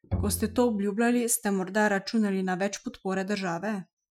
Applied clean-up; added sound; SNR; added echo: classical method Wiener filter.